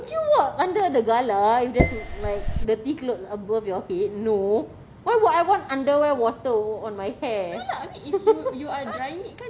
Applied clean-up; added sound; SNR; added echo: none; Dishes, pots, and pans; 0 dB; none.